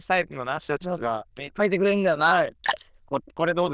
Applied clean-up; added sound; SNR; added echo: neural diffusion model UNIVERSE++.